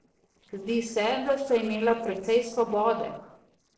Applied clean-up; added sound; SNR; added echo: neural separator model SepFormer DNS4.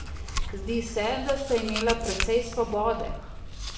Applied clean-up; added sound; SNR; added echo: none; Chewing, mastication; 4 dB; reverberation time 0.8 s.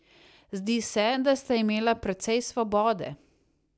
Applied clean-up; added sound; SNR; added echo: none; none; none; none.